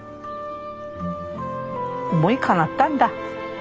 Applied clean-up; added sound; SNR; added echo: none; none; none; none.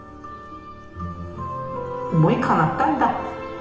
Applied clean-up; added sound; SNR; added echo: none; none; none; reverberation time 0.9 s.